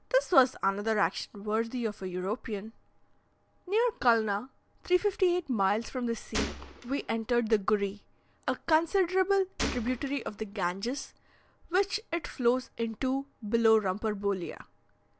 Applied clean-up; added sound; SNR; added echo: none; Gunshot, gunfire; 8 dB; none.